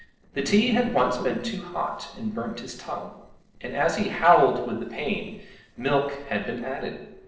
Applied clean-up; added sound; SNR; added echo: neural separator model SepFormer DNS4.